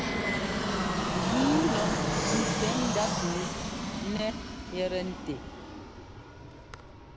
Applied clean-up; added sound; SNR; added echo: none; Fixed-wing aircraft, airplane; -3 dB; none.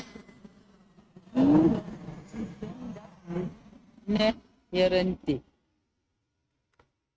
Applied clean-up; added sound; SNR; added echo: neural mask model RNNoise.